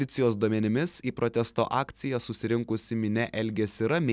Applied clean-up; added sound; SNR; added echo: none; none; none; none.